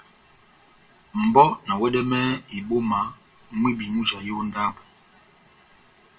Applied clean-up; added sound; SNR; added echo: none; none; none; reverberation time 0.2 s.